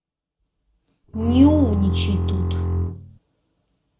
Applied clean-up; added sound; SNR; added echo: none; Bowed string instrument; -2 dB; reverberation time 0.6 s.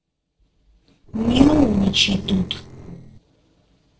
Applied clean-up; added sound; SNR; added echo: neural separator model SepFormer DNS4.